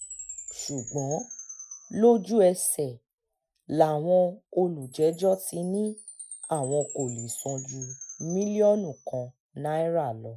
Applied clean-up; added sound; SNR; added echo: classical method Wiener filter.